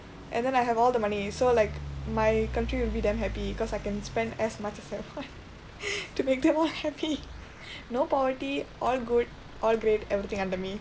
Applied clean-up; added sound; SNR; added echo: none; Idling / Truck; 12 dB; none.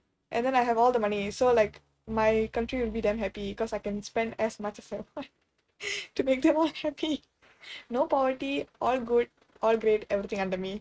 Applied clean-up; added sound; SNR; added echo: neural mask model RNNoise.